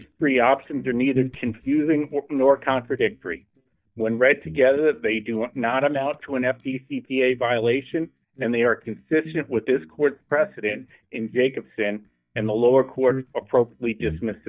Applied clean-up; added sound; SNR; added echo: neural mask model DeepFilterNet 3.